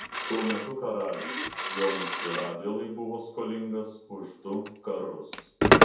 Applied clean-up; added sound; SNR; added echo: none; Telephone; -4 dB; reverberation time 0.7 s.